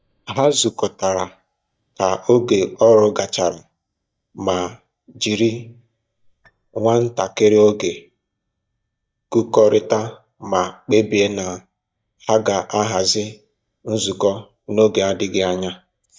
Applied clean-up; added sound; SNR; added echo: neural mask model DeepFilterNet 3.